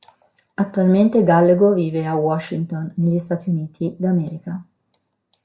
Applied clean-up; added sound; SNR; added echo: none; none; none; none.